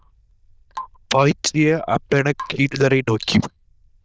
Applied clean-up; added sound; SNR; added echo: neural diffusion model UNIVERSE++.